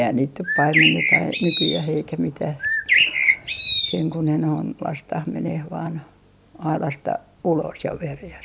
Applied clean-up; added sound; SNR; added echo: none; Bird; -3 dB; none.